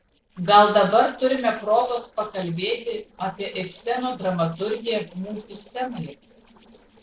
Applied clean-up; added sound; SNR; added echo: neural separator model SepFormer DNS4.